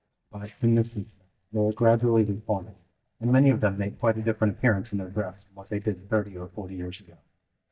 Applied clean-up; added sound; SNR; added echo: neural mask model DeepFilterNet 3.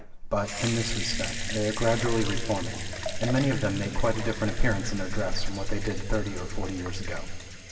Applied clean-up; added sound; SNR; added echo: none; Sink (filling or washing) / Water tap, faucet / Liquid; 11 dB; reverberation time 2.4 s.